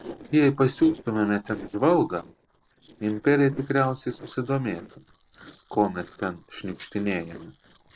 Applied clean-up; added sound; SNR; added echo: neural separator model SepFormer DNS4.